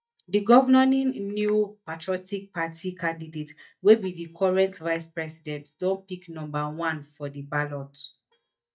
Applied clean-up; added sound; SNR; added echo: neural mask model DeepFilterNet 3.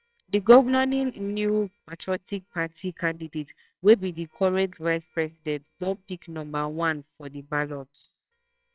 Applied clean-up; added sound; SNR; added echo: neural separator model SepFormer WHAMR!.